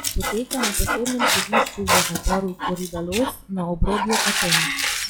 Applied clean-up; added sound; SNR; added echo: classical method log-MMSE.